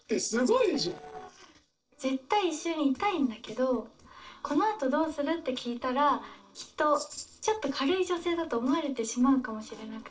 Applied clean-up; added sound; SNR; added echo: neural separator model SepFormer DNS4.